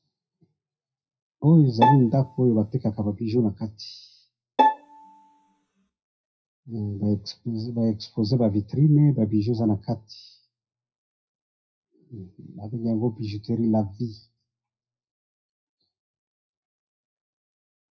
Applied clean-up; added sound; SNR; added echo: classical method WPE with log-MMSE.